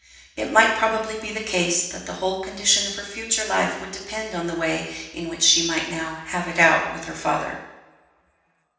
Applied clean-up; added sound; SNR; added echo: none; none; none; reverberation time 0.9 s.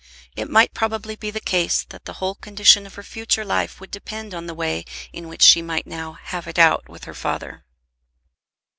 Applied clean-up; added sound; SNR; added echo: none; none; none; none.